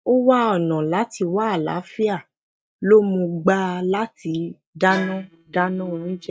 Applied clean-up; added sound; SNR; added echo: neural mask model DeepFilterNet 3.